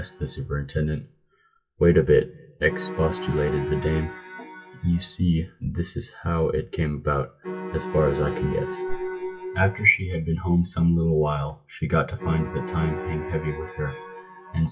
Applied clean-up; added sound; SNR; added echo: classical method WPE with log-MMSE.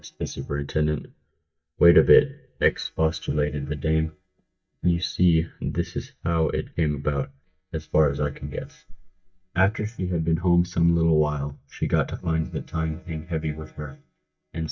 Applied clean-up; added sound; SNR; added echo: neural mask model DeepFilterNet 3.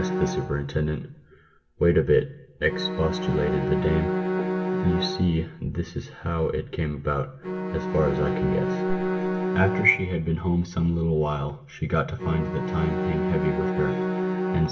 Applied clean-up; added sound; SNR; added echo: none; Bowed string instrument; 3 dB; reverberation time 0.7 s.